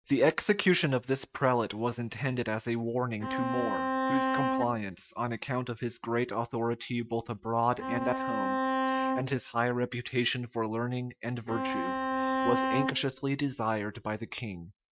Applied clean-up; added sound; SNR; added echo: neural mask model RNNoise.